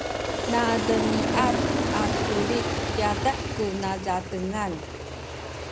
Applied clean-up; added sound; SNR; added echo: none; Aircraft; -1 dB; none.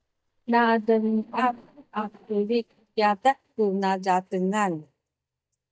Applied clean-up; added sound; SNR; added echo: neural mask model DeepFilterNet 3.